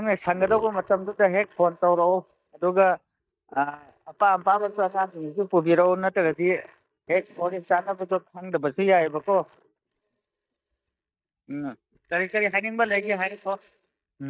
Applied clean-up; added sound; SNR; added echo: neural mask model DeepFilterNet 3.